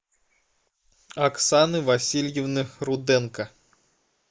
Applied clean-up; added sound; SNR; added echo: neural mask model Resemble Enhance denoiser.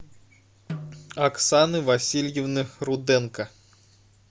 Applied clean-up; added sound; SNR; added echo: none; Snare drum; 16 dB; none.